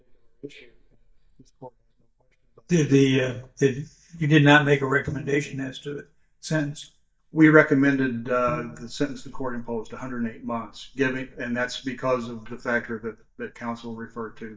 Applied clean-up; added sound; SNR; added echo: neural mask model DeepFilterNet 3.